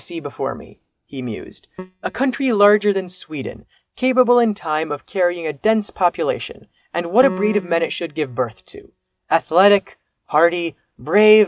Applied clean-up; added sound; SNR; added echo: neural mask model DeepFilterNet 3.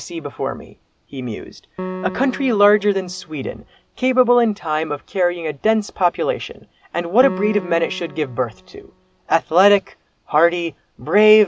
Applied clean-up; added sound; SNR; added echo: none; Piano; 16 dB; none.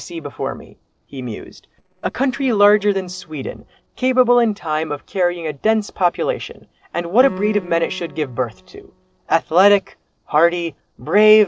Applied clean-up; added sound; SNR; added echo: neural separator model SepFormer DNS4.